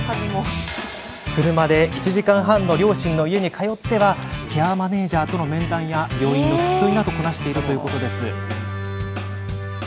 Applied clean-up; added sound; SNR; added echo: none; none; none; none.